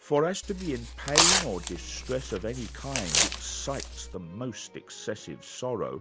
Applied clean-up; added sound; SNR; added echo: none; Tearing; -4 dB; none.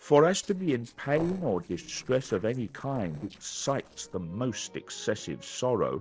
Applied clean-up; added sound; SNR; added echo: neural separator model SepFormer DNS4.